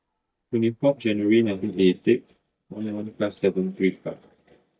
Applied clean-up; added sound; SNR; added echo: neural mask model DeepFilterNet 3.